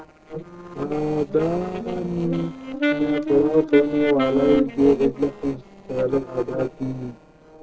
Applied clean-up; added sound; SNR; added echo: neural separator model SepFormer DNS4.